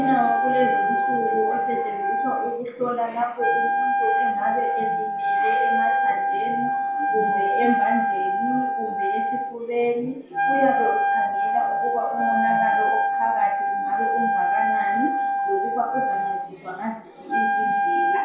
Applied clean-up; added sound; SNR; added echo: none; Wind instrument, woodwind instrument; -5 dB; reverberation time 0.6 s.